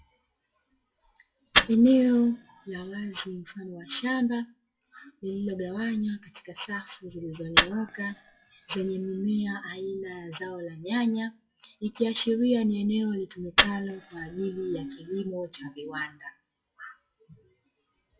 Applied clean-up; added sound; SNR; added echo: classical method WPE with log-MMSE.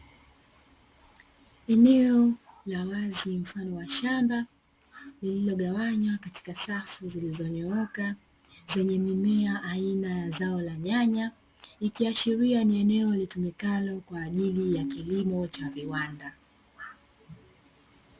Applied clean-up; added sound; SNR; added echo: none; none; none; none.